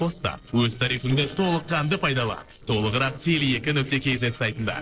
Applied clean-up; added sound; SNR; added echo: neural separator model SepFormer DNS4.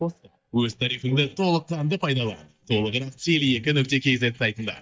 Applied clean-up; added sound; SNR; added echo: neural mask model DeepFilterNet 3.